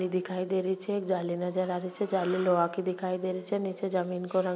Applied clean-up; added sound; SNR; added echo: none; none; none; none.